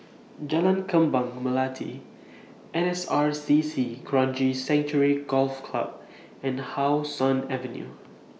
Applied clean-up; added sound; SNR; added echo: none; none; none; none.